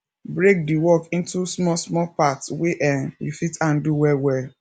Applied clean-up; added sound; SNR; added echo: none; none; none; none.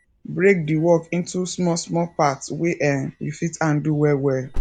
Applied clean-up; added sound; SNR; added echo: none; Alarm; 15 dB; none.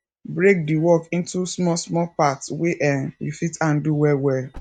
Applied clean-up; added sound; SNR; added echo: neural mask model RNNoise.